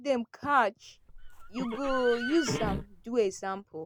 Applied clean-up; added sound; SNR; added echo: none; Livestock, farm animals, working animals; 7 dB; none.